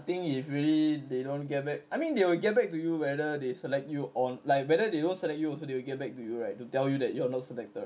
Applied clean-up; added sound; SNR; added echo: none; none; none; none.